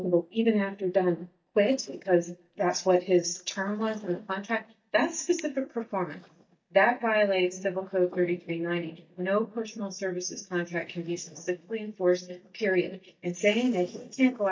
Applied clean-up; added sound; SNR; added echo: neural mask model DeepFilterNet 3.